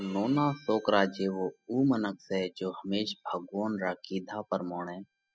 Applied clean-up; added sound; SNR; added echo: classical method spectral subtraction.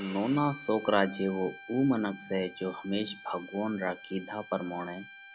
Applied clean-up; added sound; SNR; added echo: none; Bowed string instrument; 16 dB; none.